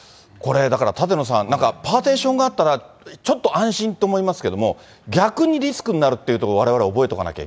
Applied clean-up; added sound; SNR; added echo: none; none; none; none.